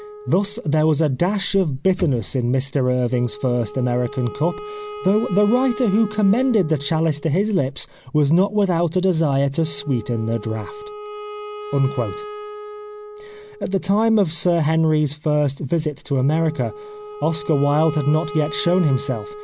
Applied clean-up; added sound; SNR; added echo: none; Wind instrument, woodwind instrument; 15 dB; none.